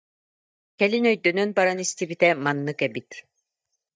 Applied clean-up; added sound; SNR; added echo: neural mask model DeepFilterNet 3.